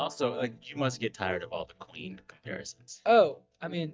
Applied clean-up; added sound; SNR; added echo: neural mask model DeepFilterNet 3.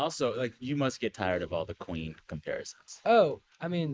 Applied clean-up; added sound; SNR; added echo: neural mask model Resemble Enhance denoiser.